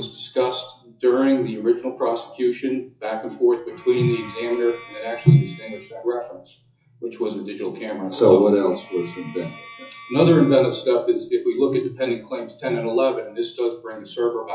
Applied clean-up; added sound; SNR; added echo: classical method WPE with log-MMSE.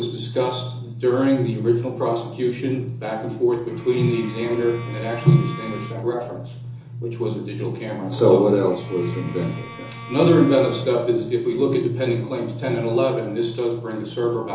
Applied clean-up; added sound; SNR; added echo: none; Bowed string instrument; 18 dB; reverberation time 0.7 s.